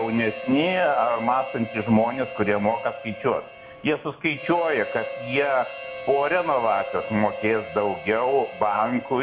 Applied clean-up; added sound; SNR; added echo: none; Harmonica; 11 dB; reverberation time 1.7 s.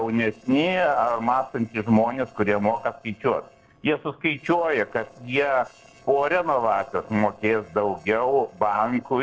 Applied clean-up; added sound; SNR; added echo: neural separator model SepFormer DNS4.